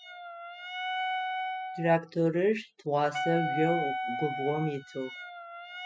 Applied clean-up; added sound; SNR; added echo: classical method spectral subtraction.